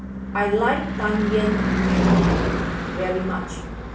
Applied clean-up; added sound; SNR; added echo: none; Car passing by / Engine / Truck; -3 dB; reverberation time 0.3 s.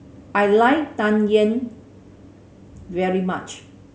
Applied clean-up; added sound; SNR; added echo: none; none; none; none.